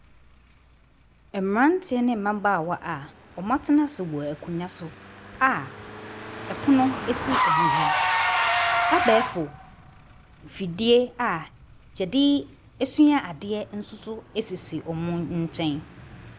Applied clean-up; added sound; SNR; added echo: none; Engine / Car; 4 dB; none.